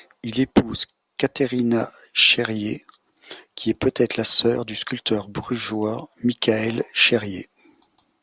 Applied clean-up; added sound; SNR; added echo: none; none; none; none.